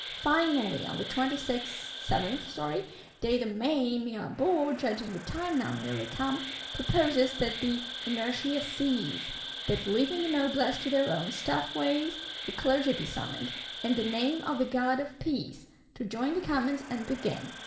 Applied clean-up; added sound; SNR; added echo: none; Insect; 10 dB; reverberation time 0.9 s.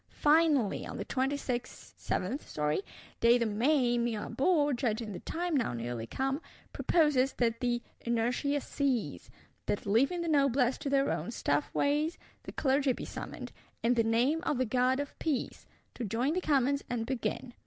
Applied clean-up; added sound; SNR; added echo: none; none; none; none.